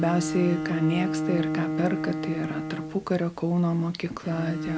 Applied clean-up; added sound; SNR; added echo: none; Bowed string instrument; 4 dB; none.